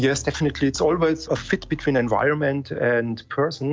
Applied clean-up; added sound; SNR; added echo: none; none; none; none.